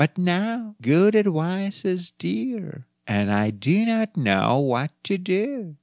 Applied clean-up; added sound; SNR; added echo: none; none; none; none.